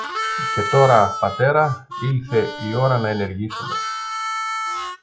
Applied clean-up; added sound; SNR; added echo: classical method log-MMSE.